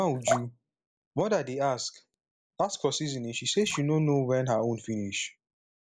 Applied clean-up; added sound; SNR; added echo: neural mask model Resemble Enhance denoiser.